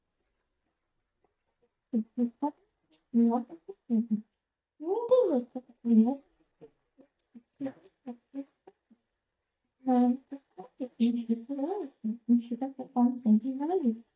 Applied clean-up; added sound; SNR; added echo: neural mask model DeepFilterNet 3.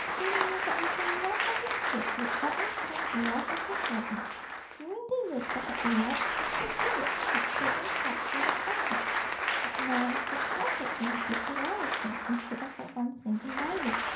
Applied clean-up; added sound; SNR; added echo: none; Applause; -4 dB; reverberation time 0.5 s.